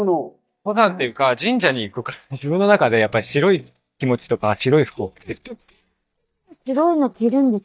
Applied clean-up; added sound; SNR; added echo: neural mask model DeepFilterNet 3.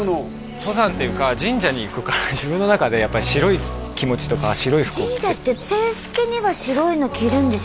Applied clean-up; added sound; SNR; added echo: none; none; none; none.